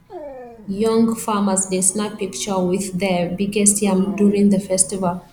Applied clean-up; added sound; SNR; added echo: none; Dog; 20 dB; none.